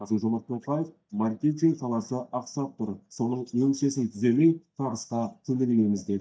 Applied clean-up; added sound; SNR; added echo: neural mask model DeepFilterNet 3.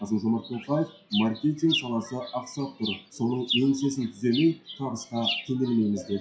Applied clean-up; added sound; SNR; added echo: classical method WPE with log-MMSE.